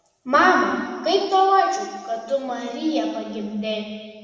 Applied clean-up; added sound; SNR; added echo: none; none; none; reverberation time 1.5 s.